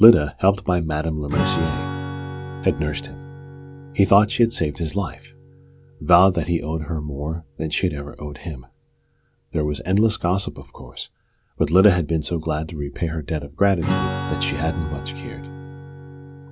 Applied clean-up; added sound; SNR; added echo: none; Strum; 10 dB; none.